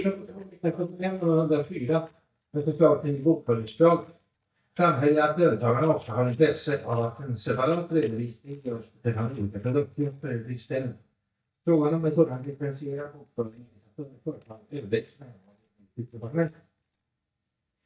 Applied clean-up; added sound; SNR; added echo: neural mask model DeepFilterNet 3.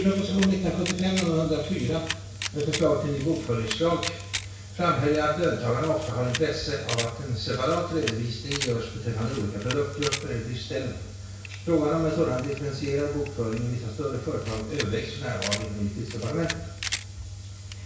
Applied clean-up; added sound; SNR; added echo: none; Camera; 12 dB; reverberation time 0.6 s.